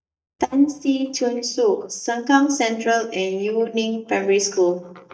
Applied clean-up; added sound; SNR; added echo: neural mask model DeepFilterNet 3.